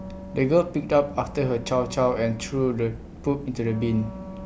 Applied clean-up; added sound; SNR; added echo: none; Wind instrument, woodwind instrument; 16 dB; none.